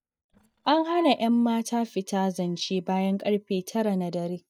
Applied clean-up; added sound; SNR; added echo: neural mask model DeepFilterNet 3.